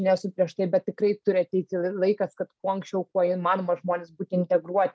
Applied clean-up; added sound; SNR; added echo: none; none; none; none.